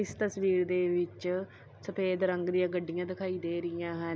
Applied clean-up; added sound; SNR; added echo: none; none; none; none.